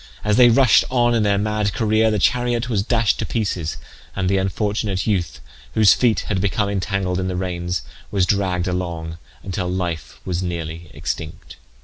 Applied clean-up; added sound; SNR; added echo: none; none; none; none.